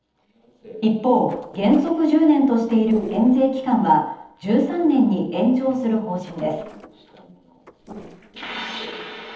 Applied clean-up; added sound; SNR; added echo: neural separator model SepFormer DNS4.